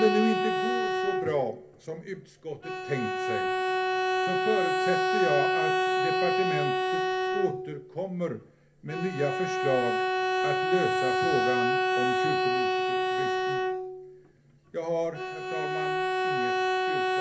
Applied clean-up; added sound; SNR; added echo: none; Bowed string instrument; -5 dB; reverberation time 0.3 s.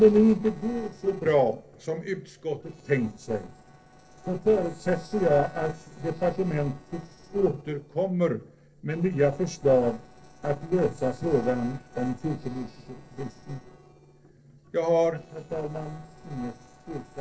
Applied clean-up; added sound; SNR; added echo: neural separator model SepFormer DNS4.